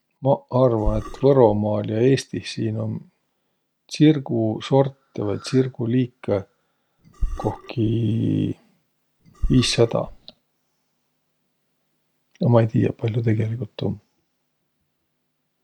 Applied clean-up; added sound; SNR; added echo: none; Burping, eructation; 7 dB; none.